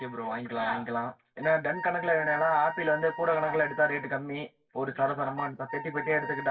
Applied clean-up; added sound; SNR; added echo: none; Wind instrument, woodwind instrument; 13 dB; reverberation time 0.2 s.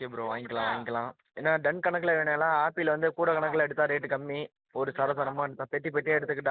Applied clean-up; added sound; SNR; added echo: none; none; none; none.